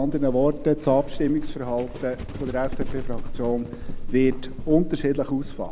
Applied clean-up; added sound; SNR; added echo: none; Livestock, farm animals, working animals; 4 dB; none.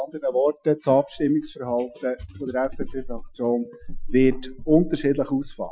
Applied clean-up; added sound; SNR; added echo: classical method Wiener filter.